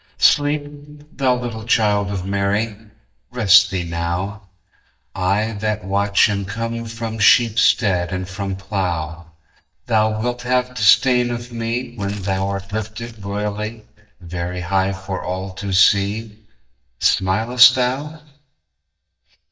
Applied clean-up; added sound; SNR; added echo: neural mask model DeepFilterNet 3.